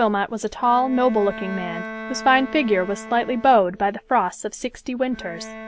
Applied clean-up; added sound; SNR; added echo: none; Bowed string instrument; 15 dB; none.